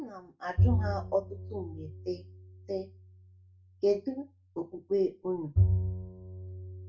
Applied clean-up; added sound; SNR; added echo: none; Bowed string instrument; -2 dB; reverberation time 0.2 s.